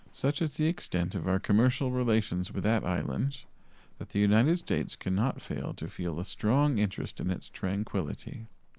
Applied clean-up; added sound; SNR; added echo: none; Livestock, farm animals, working animals; 19 dB; none.